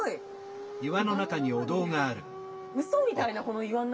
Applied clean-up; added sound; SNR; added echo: none; Dog; 12 dB; reverberation time 1.8 s.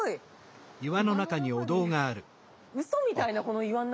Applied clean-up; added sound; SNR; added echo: none; none; none; none.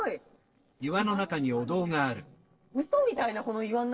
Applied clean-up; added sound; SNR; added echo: neural separator model SepFormer DNS4.